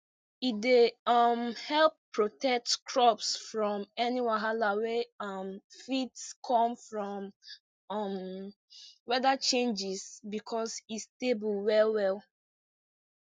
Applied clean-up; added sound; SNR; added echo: none; none; none; none.